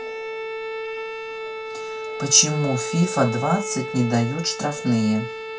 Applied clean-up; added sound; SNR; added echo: none; Bowed string instrument; 7 dB; reverberation time 0.2 s.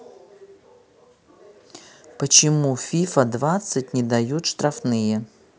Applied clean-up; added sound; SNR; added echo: none; none; none; none.